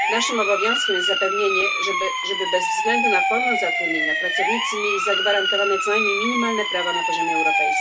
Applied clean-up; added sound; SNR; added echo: none; Siren; -3 dB; reverberation time 0.1 s.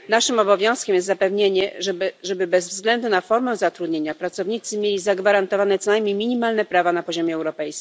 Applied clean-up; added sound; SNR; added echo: none; none; none; none.